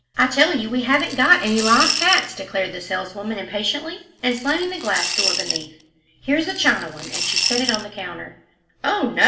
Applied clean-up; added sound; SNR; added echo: none; Coin (dropping) / Glass; 4 dB; reverberation time 0.7 s.